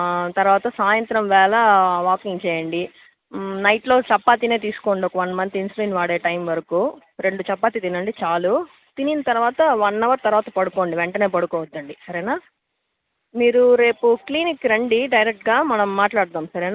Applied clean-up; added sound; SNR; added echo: none; none; none; none.